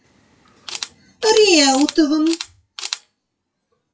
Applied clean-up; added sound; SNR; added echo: classical method WPE with log-MMSE.